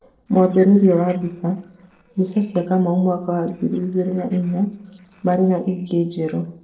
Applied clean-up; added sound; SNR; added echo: neural separator model SepFormer DNS4.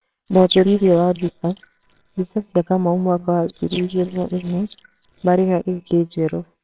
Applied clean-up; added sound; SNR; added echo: neural separator model SepFormer WHAMR!.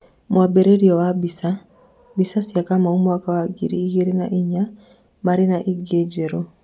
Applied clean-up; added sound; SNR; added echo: none; none; none; none.